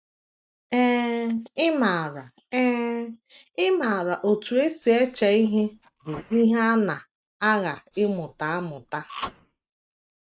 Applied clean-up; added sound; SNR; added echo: neural mask model RNNoise.